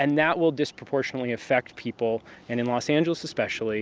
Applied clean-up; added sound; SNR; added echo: none; none; none; none.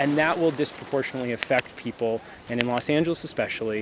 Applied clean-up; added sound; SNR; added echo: none; Tick + Bird; 13 dB; none.